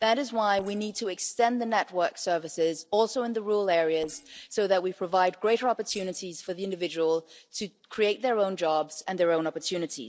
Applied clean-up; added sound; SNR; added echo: neural separator model SepFormer DNS4.